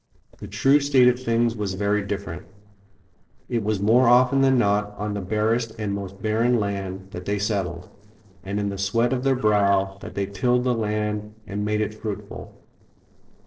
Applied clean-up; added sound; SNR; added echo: neural separator model SepFormer DNS4.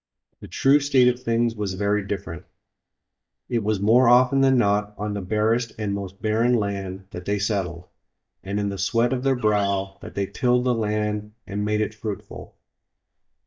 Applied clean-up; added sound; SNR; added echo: neural mask model DeepFilterNet 3.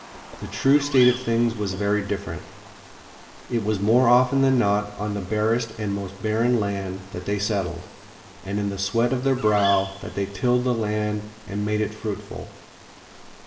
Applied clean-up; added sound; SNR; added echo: none; Bird vocalization, bird call, bird song; 17 dB; reverberation time 2.3 s.